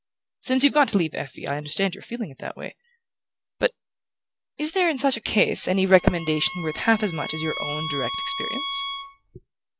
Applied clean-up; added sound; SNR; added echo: none; Bowed string instrument; 7 dB; none.